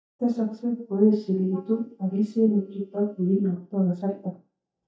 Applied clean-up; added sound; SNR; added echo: neural mask model DeepFilterNet 3.